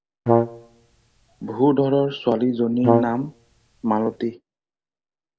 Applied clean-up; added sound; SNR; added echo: none; Brass instrument; 1 dB; none.